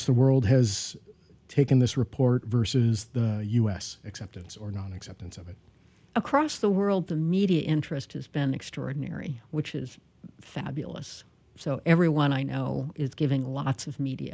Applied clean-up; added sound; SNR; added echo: none; none; none; none.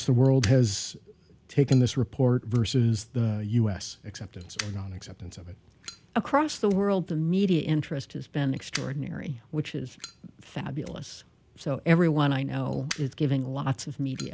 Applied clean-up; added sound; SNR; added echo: none; Fire; 20 dB; none.